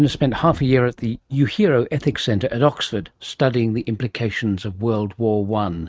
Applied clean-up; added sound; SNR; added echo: neural mask model RNNoise.